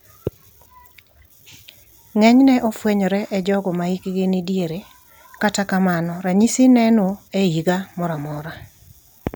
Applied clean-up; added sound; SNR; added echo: none; none; none; none.